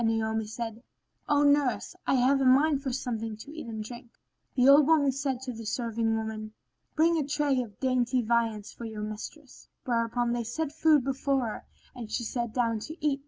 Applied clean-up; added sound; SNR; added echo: none; none; none; none.